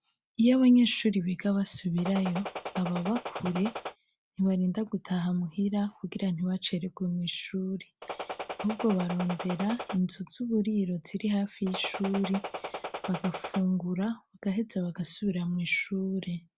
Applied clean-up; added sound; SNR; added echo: none; Gunshot, gunfire; 9 dB; none.